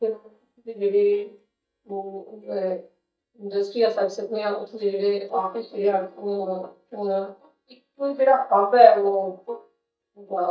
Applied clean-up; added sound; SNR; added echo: neural mask model DeepFilterNet 3.